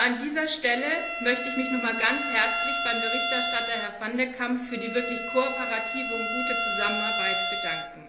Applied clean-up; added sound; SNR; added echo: none; Bowed string instrument; 1 dB; reverberation time 1.0 s.